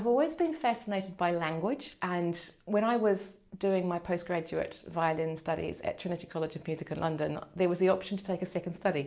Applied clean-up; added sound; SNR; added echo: none; none; none; none.